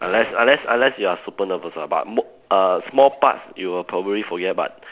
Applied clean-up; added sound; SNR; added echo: none; none; none; none.